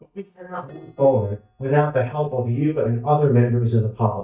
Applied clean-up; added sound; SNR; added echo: neural mask model DeepFilterNet 3.